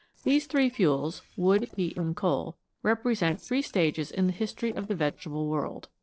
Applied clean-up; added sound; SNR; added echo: neural separator model SepFormer DNS4.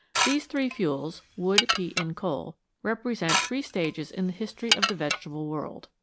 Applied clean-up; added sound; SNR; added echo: none; Dishes, pots, and pans / Glass; 0 dB; none.